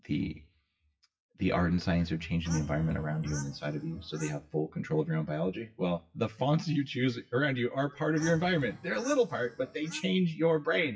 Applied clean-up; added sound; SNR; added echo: classical method WPE with log-MMSE.